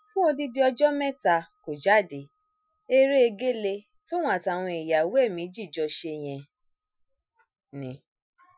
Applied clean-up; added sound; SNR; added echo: classical method Wiener filter.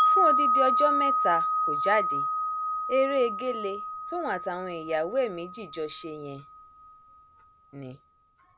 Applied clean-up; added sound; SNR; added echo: none; Wind chime; -3 dB; none.